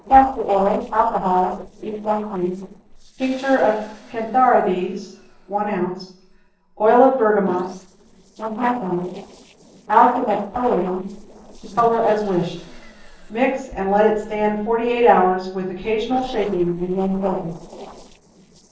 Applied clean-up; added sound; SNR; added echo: neural separator model SepFormer DNS4.